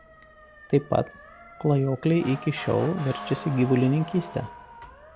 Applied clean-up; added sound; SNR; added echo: none; Motor vehicle (road) / Siren; 15 dB; none.